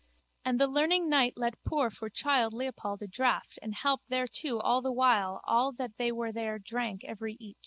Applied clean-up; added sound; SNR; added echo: none; none; none; none.